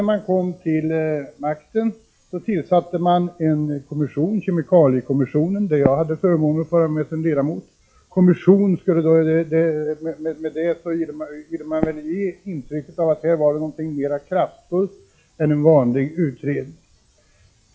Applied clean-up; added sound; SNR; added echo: classical method log-MMSE.